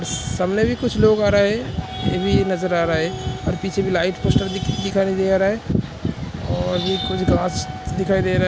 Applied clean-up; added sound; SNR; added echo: none; Wind instrument, woodwind instrument; 18 dB; none.